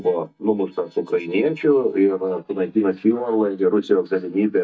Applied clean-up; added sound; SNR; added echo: neural mask model DeepFilterNet 3.